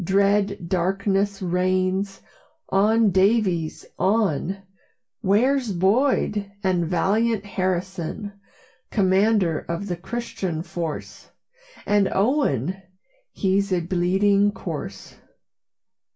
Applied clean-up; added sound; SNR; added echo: none; none; none; reverberation time 0.2 s.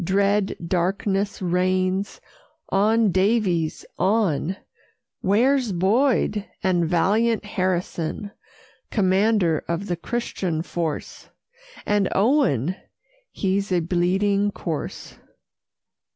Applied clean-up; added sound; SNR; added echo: none; none; none; none.